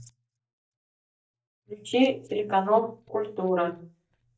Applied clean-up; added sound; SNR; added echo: neural mask model DeepFilterNet 3.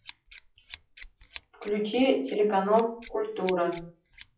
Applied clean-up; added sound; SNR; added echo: classical method WPE with log-MMSE.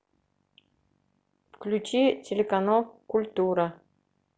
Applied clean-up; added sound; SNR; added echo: none; none; none; none.